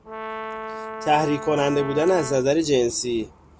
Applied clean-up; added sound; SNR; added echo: none; Brass instrument; 11 dB; none.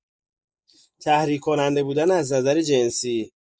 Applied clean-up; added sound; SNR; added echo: neural mask model Resemble Enhance denoiser.